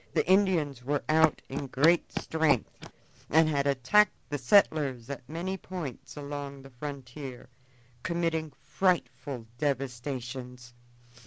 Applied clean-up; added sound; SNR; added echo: neural mask model Resemble Enhance denoiser.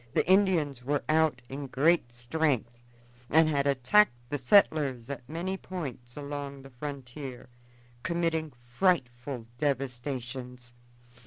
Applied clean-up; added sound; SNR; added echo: none; none; none; none.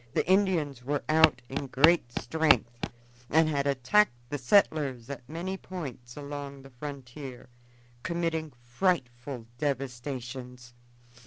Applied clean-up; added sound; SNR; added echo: none; Walk, footsteps; -2 dB; none.